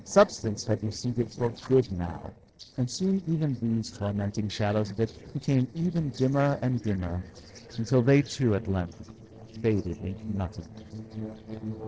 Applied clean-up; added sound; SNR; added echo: neural separator model SepFormer DNS4.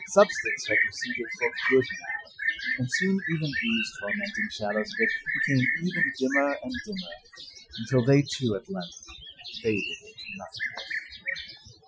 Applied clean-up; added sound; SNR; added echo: classical method Wiener filter.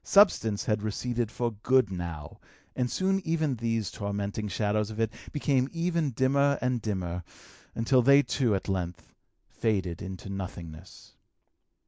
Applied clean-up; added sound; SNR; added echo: none; none; none; none.